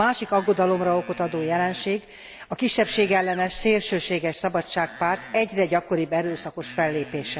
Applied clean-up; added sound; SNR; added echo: none; Screech; 19 dB; none.